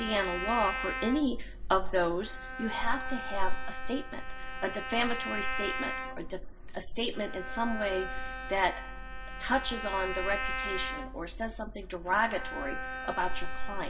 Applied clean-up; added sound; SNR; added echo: none; Bowed string instrument; 8 dB; reverberation time 0.2 s.